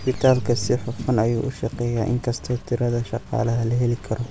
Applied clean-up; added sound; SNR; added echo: none; Accelerating, revving, vroom; 20 dB; none.